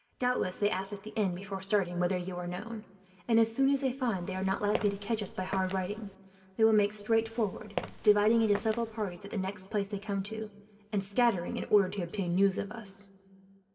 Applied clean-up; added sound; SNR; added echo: none; Walk, footsteps; 12 dB; reverberation time 1.6 s.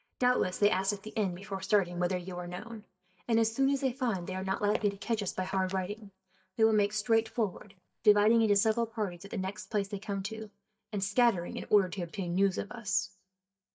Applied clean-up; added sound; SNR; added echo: neural mask model DeepFilterNet 3.